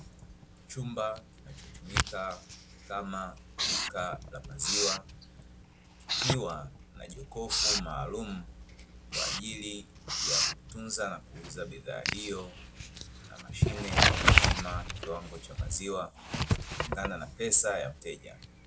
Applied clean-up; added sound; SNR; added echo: none; Writing; -5 dB; none.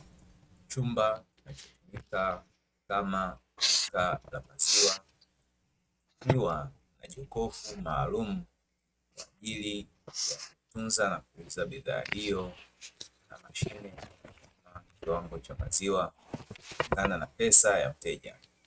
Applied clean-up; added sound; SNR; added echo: neural mask model RNNoise.